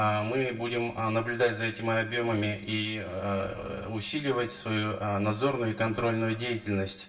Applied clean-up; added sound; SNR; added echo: none; none; none; reverberation time 0.1 s.